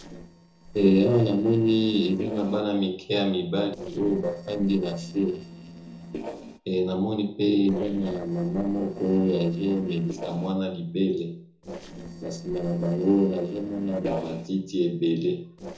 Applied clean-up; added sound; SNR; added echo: neural separator model SepFormer DNS4.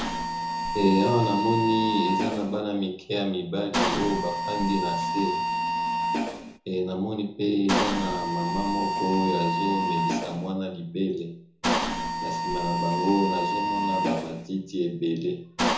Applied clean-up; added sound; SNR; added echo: none; Mechanisms; 1 dB; reverberation time 0.5 s.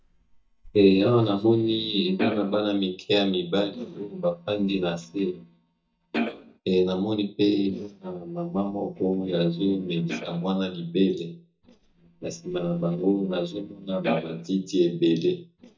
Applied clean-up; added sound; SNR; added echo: neural mask model DeepFilterNet 3.